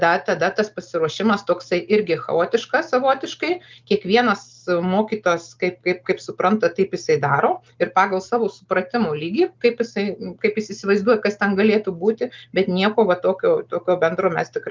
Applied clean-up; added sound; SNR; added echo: none; none; none; none.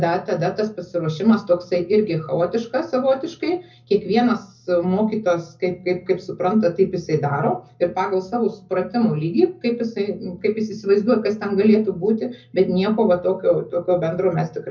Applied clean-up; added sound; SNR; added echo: none; none; none; reverberation time 0.4 s.